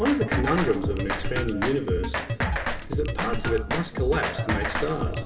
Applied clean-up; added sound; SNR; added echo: none; Drum kit; 0 dB; reverberation time 2.3 s.